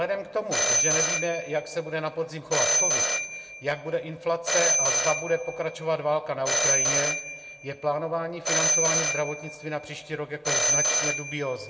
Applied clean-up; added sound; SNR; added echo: none; Telephone; -2 dB; reverberation time 0.8 s.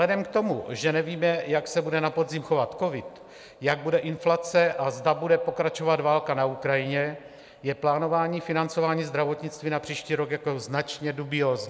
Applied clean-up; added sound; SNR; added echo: none; none; none; none.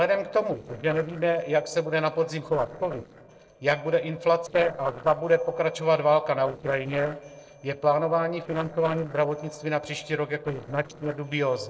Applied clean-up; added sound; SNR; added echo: neural separator model SepFormer DNS4.